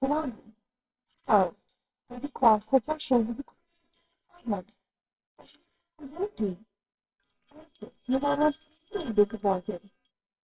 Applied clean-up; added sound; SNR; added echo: neural separator model SepFormer WHAMR!.